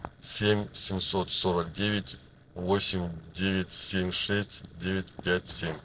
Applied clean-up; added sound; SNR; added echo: neural separator model SepFormer DNS4.